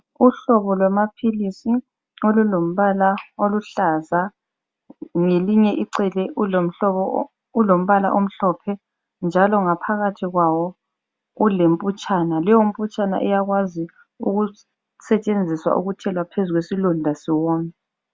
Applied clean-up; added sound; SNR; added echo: none; none; none; none.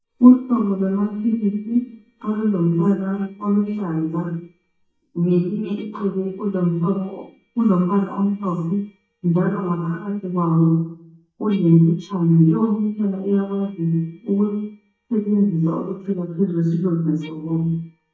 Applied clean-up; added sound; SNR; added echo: neural mask model DeepFilterNet 3.